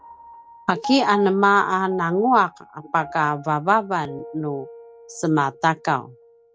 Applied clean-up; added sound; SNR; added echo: none; Piano; 16 dB; none.